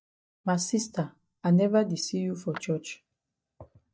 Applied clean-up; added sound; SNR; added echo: neural mask model DeepFilterNet 3.